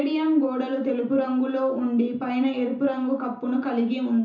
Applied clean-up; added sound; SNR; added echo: none; none; none; reverberation time 0.9 s.